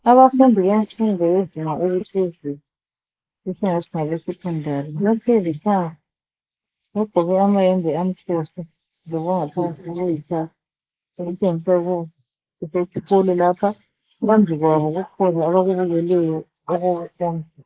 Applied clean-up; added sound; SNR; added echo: neural mask model Resemble Enhance denoiser.